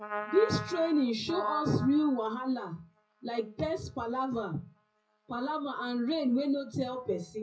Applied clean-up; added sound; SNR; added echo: classical method WPE with log-MMSE.